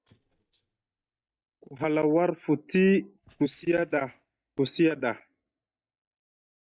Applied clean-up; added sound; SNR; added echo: neural mask model DeepFilterNet 3.